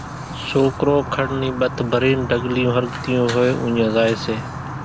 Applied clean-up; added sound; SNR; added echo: none; Fire; 9 dB; none.